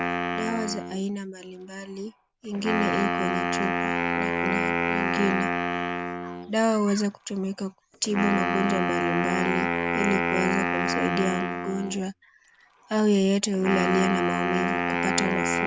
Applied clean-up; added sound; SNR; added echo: none; Wind instrument, woodwind instrument; 0 dB; none.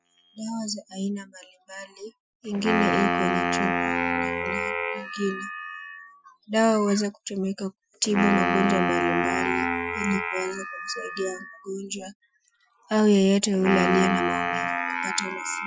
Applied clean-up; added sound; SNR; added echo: classical method Wiener filter.